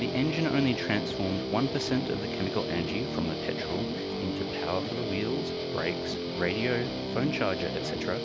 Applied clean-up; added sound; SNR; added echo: none; Guitar; 1 dB; none.